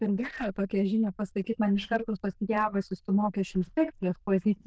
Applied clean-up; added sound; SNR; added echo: neural diffusion model UNIVERSE++.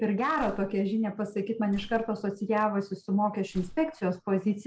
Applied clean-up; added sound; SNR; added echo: none; Slam; 19 dB; none.